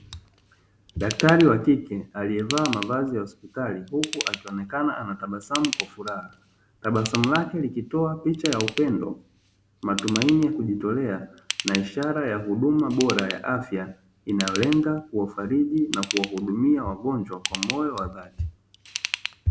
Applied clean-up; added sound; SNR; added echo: none; Ratchet, pawl / Tools; 10 dB; none.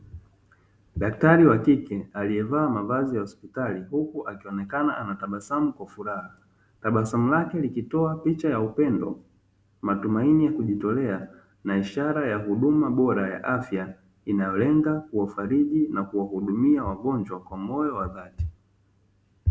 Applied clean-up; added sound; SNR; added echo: none; none; none; none.